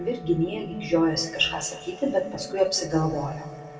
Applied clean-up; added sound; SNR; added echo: none; Wind instrument, woodwind instrument; 18 dB; reverberation time 1.6 s.